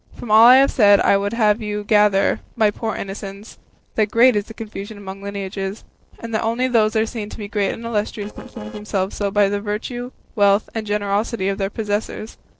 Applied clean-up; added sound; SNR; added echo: neural separator model SepFormer DNS4.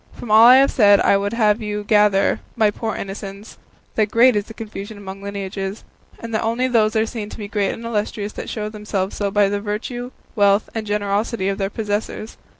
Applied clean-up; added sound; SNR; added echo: none; none; none; none.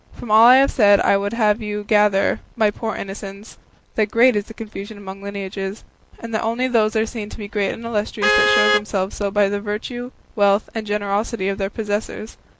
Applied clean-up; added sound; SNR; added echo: none; Vehicle horn, car horn, honking; 4 dB; none.